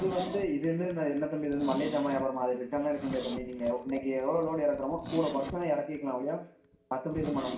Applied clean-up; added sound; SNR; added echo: none; Zipper (clothing); 12 dB; reverberation time 0.5 s.